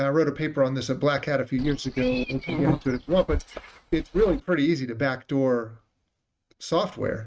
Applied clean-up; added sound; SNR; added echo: neural mask model RNNoise.